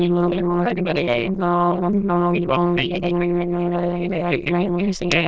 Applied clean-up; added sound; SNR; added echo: neural diffusion model UNIVERSE++.